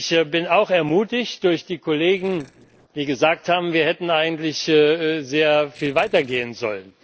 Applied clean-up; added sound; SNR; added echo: neural separator model SepFormer DNS4.